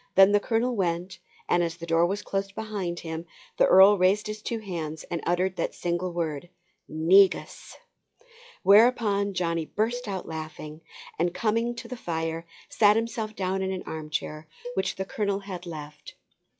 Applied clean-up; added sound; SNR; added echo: classical method log-MMSE.